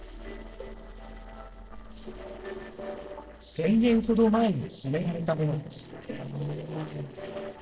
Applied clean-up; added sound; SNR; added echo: neural separator model SepFormer DNS4.